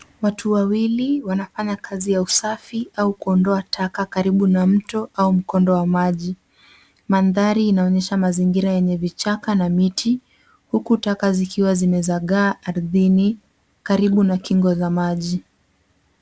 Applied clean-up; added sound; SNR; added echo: none; none; none; none.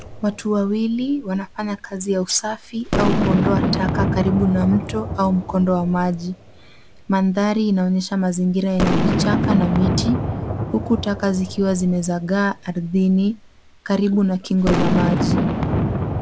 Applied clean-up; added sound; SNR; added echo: none; Boom; 3 dB; none.